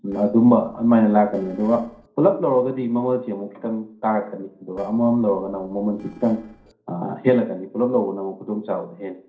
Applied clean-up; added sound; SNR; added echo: neural separator model SepFormer DNS4.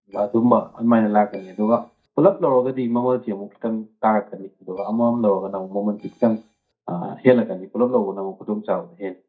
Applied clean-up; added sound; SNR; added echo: neural mask model DeepFilterNet 3.